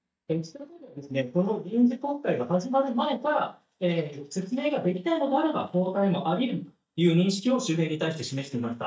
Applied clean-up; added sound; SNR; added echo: neural mask model DeepFilterNet 3.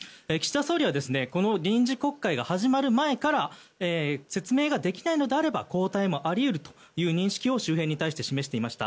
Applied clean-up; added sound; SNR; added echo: none; none; none; none.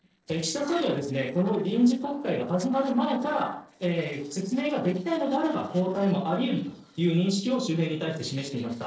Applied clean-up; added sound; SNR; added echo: neural separator model SepFormer DNS4.